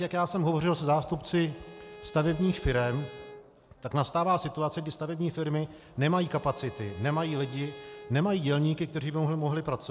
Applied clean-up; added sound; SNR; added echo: none; Bowed string instrument; 18 dB; none.